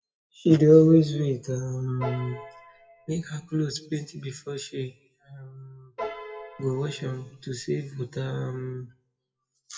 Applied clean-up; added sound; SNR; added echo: classical method WPE with log-MMSE.